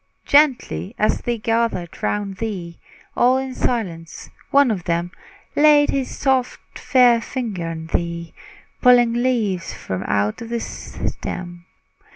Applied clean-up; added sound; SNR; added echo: none; none; none; none.